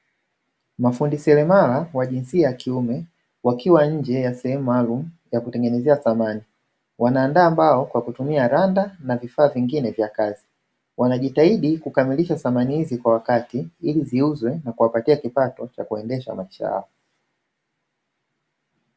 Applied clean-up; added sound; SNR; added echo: none; none; none; none.